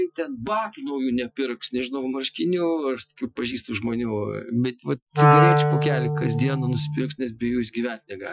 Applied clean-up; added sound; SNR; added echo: classical method Wiener filter.